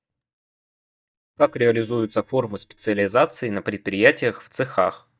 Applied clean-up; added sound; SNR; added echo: neural mask model DeepFilterNet 3.